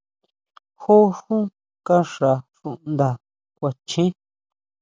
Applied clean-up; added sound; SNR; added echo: none; none; none; none.